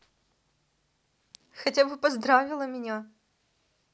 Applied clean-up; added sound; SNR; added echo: none; none; none; none.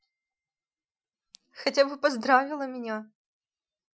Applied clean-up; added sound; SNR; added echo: classical method Wiener filter.